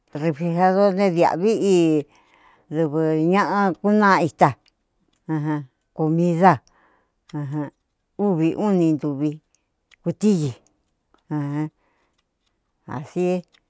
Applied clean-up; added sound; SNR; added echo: none; none; none; none.